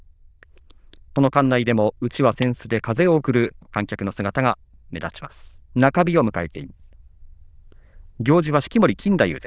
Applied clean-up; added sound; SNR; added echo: neural diffusion model UNIVERSE++.